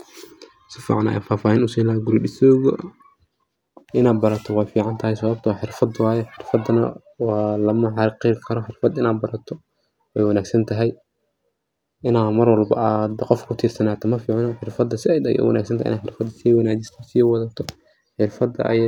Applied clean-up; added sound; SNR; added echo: none; none; none; none.